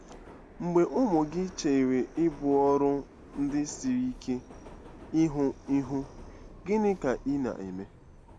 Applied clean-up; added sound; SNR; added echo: none; Subway, metro, underground; 18 dB; none.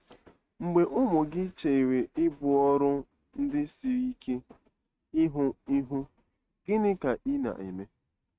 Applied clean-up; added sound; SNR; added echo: neural mask model RNNoise.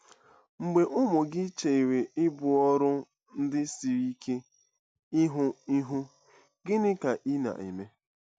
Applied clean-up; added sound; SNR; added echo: none; none; none; none.